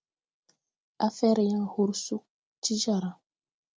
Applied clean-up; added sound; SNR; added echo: none; none; none; none.